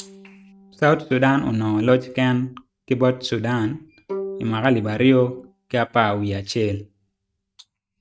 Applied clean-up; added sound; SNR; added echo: neural mask model RNNoise.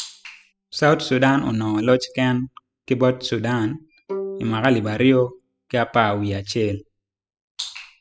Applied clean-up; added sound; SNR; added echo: classical method spectral subtraction.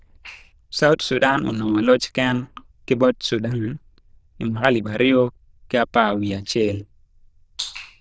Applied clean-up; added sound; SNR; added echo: neural diffusion model UNIVERSE++.